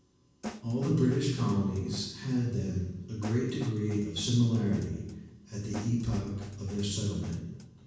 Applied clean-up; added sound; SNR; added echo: none; Snare drum; 15 dB; reverberation time 1.2 s.